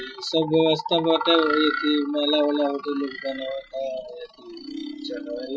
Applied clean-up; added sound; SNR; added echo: classical method Wiener filter.